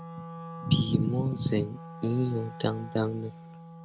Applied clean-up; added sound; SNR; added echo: none; Wind instrument, woodwind instrument; 13 dB; none.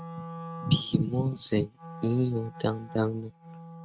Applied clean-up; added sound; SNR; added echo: neural mask model RNNoise.